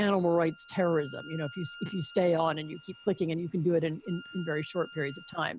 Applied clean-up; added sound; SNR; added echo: none; Bowed string instrument; 19 dB; none.